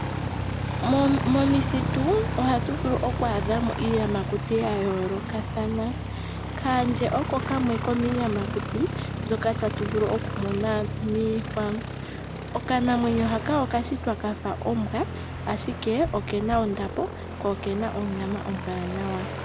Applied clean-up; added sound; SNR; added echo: none; Aircraft; 4 dB; none.